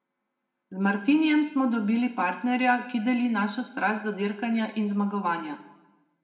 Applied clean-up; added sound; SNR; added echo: none; none; none; reverberation time 0.8 s.